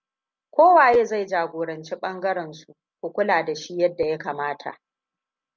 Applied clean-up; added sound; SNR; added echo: none; none; none; none.